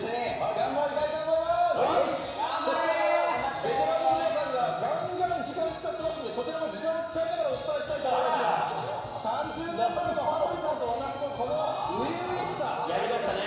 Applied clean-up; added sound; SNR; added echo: none; none; none; reverberation time 1.0 s.